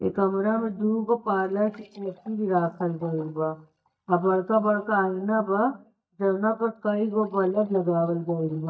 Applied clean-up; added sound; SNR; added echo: neural mask model DeepFilterNet 3.